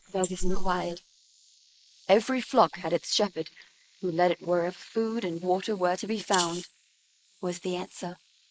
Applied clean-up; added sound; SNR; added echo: neural mask model Resemble Enhance denoiser.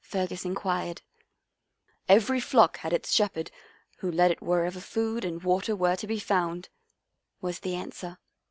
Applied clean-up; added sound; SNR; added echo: none; none; none; none.